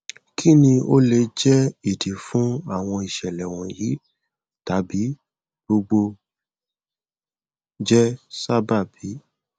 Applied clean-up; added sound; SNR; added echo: none; none; none; none.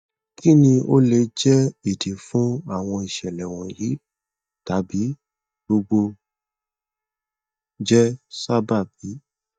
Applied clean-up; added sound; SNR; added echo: neural mask model DeepFilterNet 3.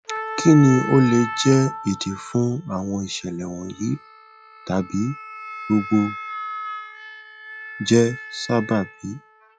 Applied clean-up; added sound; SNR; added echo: classical method log-MMSE.